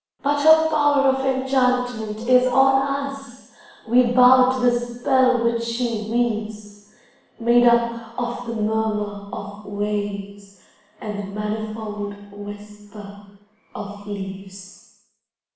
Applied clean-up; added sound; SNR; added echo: none; none; none; reverberation time 0.9 s.